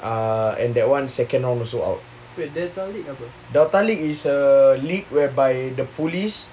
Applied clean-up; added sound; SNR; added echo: none; none; none; none.